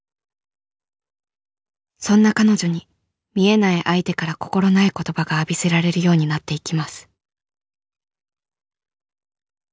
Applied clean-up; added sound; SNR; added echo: none; none; none; none.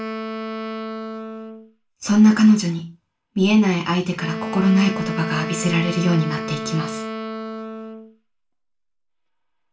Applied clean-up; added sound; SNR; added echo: none; Wind instrument, woodwind instrument; 10 dB; reverberation time 0.3 s.